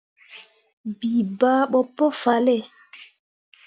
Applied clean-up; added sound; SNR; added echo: none; none; none; none.